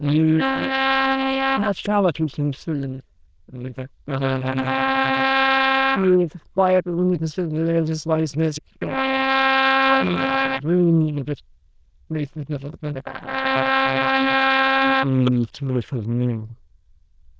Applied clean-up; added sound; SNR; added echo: neural diffusion model UNIVERSE++.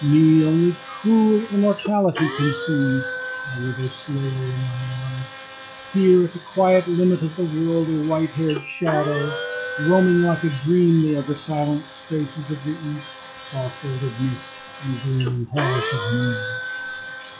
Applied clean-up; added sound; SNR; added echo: classical method log-MMSE.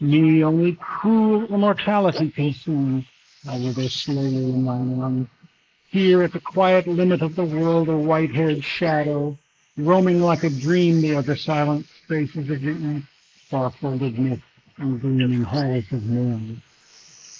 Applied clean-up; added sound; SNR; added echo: neural mask model Resemble Enhance denoiser.